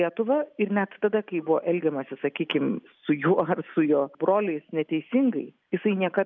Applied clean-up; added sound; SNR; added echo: none; none; none; none.